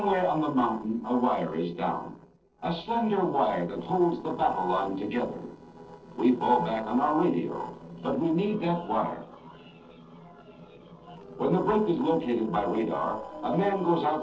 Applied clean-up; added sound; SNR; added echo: neural separator model SepFormer DNS4.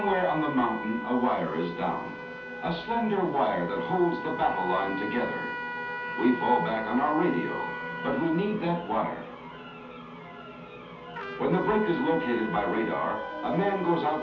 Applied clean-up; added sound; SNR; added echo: none; Trumpet; 9 dB; reverberation time 0.5 s.